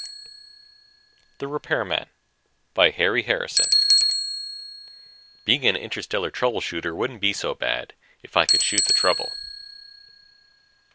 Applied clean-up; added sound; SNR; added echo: none; Bicycle; 0 dB; none.